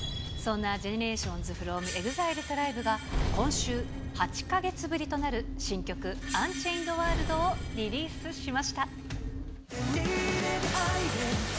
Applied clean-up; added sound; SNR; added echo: none; Screech; 15 dB; none.